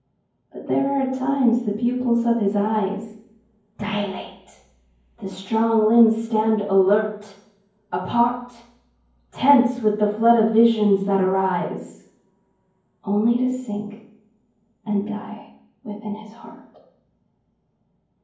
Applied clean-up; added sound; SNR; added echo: none; none; none; reverberation time 0.9 s.